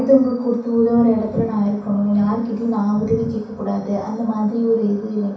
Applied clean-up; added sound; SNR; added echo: none; none; none; reverberation time 0.6 s.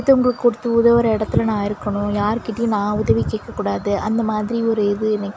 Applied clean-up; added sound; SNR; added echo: none; none; none; none.